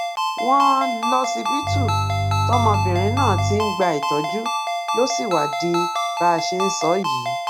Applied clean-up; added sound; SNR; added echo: none; Bowed string instrument + Ringtone; -1 dB; none.